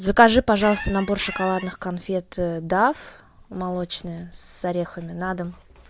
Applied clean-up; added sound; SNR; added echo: none; Squeak; 11 dB; none.